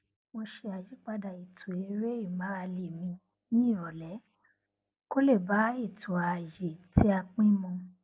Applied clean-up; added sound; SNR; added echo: none; none; none; none.